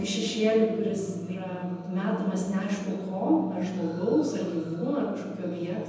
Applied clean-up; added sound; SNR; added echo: none; none; none; reverberation time 1.1 s.